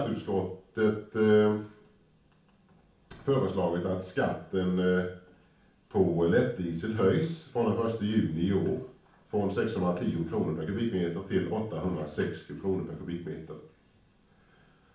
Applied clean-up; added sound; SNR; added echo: none; none; none; reverberation time 0.4 s.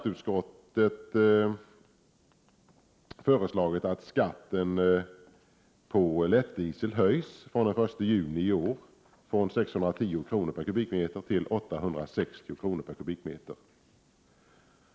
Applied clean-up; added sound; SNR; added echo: none; none; none; none.